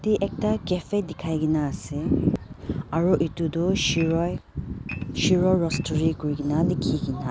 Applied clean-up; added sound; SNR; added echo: none; Dishes, pots, and pans / Glass; 16 dB; none.